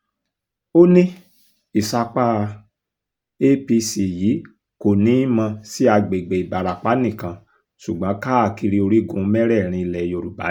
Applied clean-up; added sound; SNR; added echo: none; none; none; none.